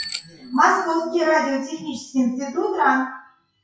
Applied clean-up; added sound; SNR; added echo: classical method WPE with log-MMSE.